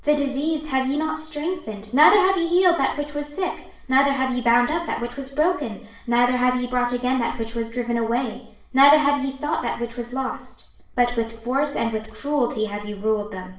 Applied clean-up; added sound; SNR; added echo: none; none; none; reverberation time 0.5 s.